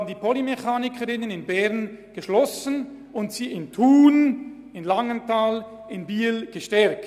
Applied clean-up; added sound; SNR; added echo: none; none; none; none.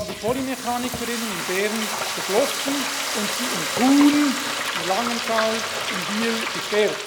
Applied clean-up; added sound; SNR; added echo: none; Frying (food); 3 dB; none.